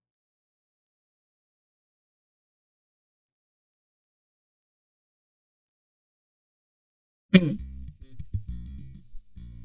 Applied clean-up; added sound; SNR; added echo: neural mask model DeepFilterNet 3.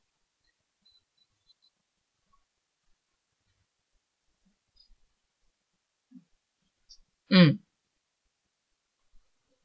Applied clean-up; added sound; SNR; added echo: none; none; none; none.